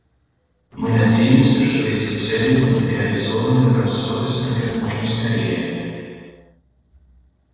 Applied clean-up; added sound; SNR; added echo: neural separator model SepFormer DNS4.